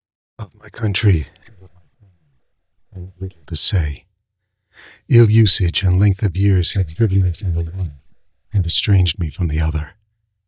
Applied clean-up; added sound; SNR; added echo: neural mask model DeepFilterNet 3.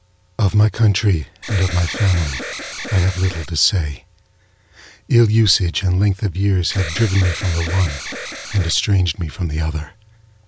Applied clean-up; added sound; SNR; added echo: none; Alarm; 10 dB; none.